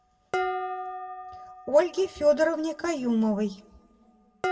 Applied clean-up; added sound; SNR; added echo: none; Dishes, pots, and pans; 8 dB; reverberation time 1.2 s.